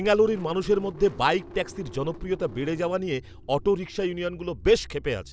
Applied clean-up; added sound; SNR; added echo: none; Engine starting / Car; 19 dB; none.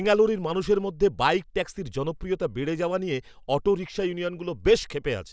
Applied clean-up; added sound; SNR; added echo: none; none; none; none.